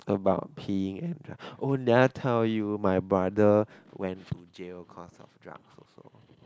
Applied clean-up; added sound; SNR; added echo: none; none; none; none.